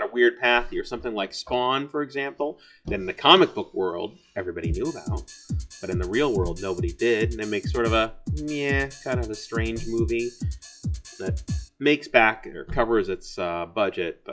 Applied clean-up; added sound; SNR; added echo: classical method log-MMSE.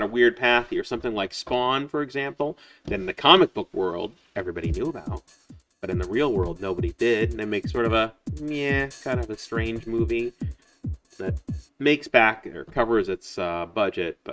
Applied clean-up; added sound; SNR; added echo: neural mask model RNNoise.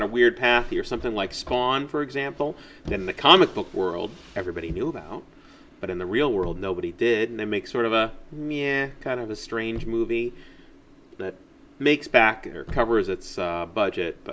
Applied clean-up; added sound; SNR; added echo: none; none; none; none.